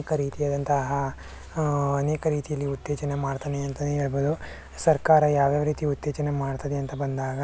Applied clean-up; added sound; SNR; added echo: none; none; none; none.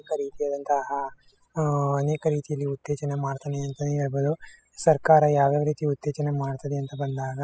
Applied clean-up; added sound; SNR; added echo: classical method spectral subtraction.